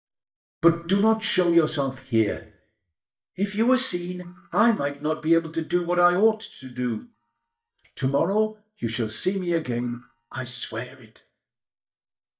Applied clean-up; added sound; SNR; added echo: neural mask model DeepFilterNet 3.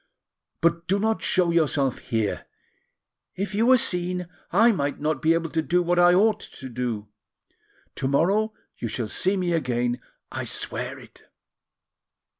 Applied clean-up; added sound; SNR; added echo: none; none; none; none.